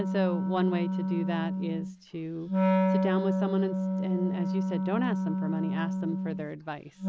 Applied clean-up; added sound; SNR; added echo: none; Wind instrument, woodwind instrument; -4 dB; none.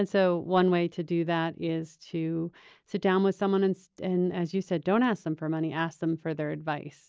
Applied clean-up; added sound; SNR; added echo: none; none; none; none.